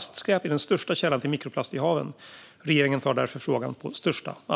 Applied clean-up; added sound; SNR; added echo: none; none; none; none.